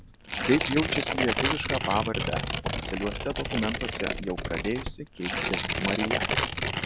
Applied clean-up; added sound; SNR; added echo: none; Tearing; -2 dB; none.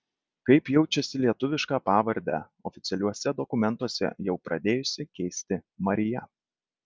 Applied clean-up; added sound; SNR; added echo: none; none; none; none.